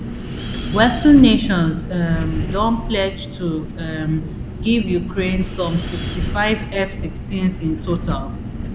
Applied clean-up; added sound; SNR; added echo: none; Wind; 6 dB; none.